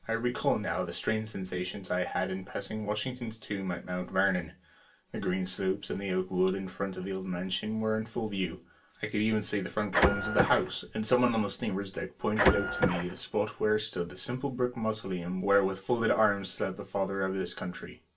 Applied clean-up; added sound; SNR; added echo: none; Printer; -2 dB; reverberation time 0.2 s.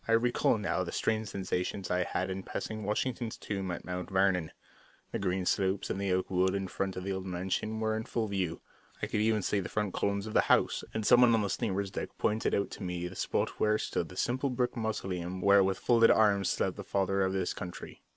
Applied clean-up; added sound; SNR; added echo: none; none; none; none.